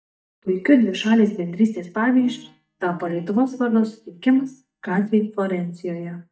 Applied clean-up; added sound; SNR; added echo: neural mask model DeepFilterNet 3.